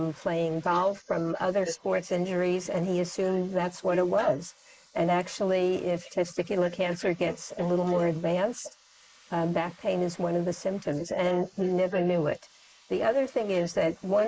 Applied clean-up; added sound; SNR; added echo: neural mask model Resemble Enhance denoiser.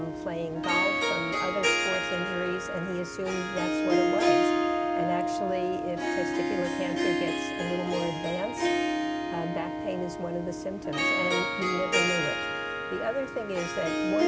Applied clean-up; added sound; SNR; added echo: none; Harp; -4 dB; none.